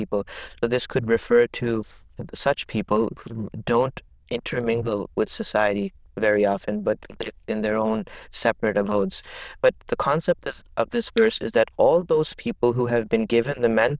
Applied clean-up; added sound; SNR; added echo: neural diffusion model UNIVERSE++.